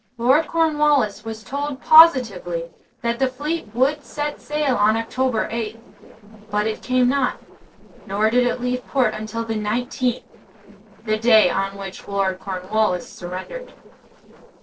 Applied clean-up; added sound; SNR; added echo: neural separator model SepFormer DNS4.